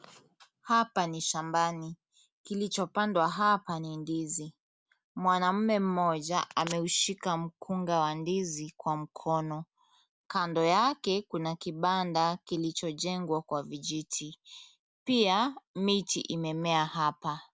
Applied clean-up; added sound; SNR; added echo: none; none; none; none.